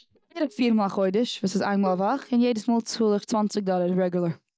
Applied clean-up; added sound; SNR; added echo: neural mask model DeepFilterNet 3.